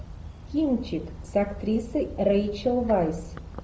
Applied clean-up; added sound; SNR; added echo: none; Bird vocalization, bird call, bird song; 16 dB; none.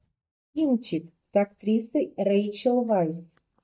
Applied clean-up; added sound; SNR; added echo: neural mask model DeepFilterNet 3.